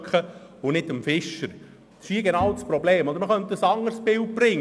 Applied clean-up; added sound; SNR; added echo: none; Bowed string instrument; 13 dB; none.